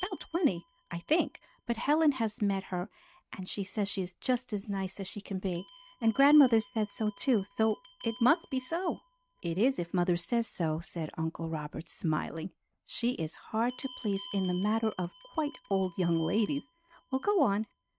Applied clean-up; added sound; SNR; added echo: neural mask model RNNoise.